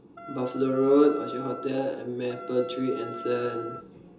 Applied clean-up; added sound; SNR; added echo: none; Wind instrument, woodwind instrument; 14 dB; reverberation time 0.2 s.